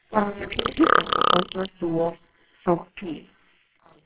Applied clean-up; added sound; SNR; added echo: neural separator model SepFormer WHAMR!.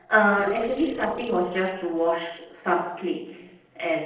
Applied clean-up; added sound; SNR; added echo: neural separator model SepFormer DNS4.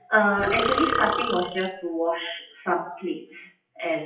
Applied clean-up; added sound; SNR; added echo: classical method WPE with log-MMSE.